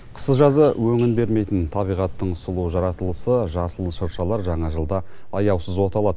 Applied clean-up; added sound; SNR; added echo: none; Drip; 11 dB; none.